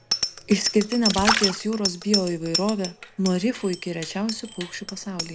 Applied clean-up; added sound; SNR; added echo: none; Splash, splatter + Bicycle bell; 4 dB; none.